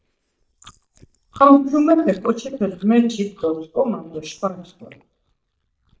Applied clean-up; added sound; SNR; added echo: neural mask model DeepFilterNet 3.